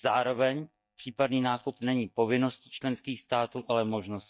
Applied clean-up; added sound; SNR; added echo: neural mask model DeepFilterNet 3.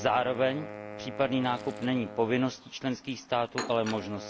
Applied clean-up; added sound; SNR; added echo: none; Wind instrument, woodwind instrument + Chirp, tweet; 12 dB; none.